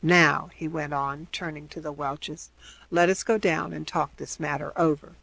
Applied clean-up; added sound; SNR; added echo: none; none; none; none.